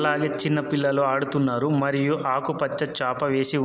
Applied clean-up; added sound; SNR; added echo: none; Guitar; 16 dB; none.